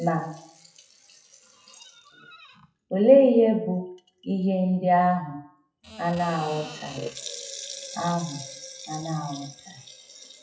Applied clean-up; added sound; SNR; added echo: classical method WPE with log-MMSE.